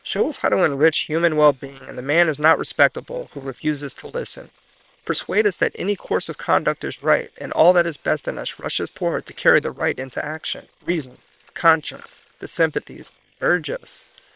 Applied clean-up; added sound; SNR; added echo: neural separator model SepFormer WHAM!.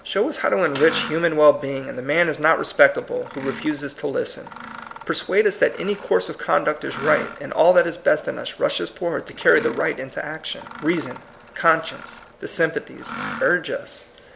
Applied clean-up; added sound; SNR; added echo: none; Mechanisms; 16 dB; none.